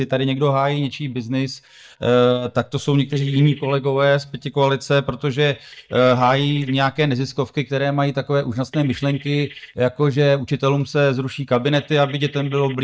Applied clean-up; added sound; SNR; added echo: neural mask model DeepFilterNet 3.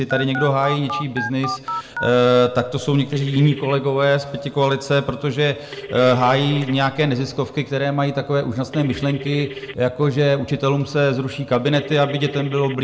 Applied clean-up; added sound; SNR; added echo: none; Telephone; 14 dB; reverberation time 2.3 s.